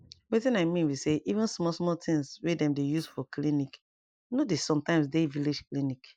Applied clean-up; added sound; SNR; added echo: neural mask model Resemble Enhance denoiser.